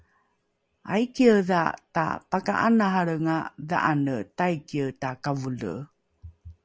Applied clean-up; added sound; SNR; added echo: none; none; none; none.